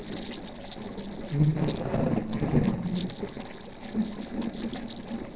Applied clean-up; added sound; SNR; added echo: neural separator model SepFormer DNS4.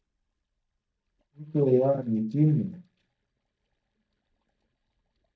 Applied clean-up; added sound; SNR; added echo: neural mask model DeepFilterNet 3.